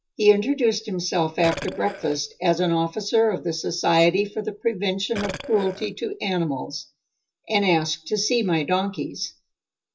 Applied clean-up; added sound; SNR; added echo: none; Burping, eructation; 12 dB; reverberation time 0.2 s.